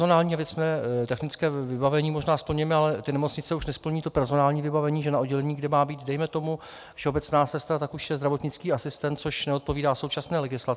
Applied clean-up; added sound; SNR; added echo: none; none; none; none.